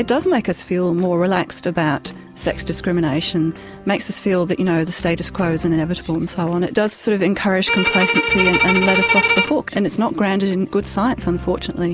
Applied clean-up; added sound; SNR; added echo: none; Bowed string instrument; 0 dB; none.